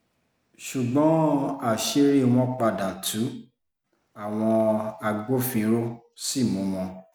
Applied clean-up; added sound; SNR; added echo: none; none; none; none.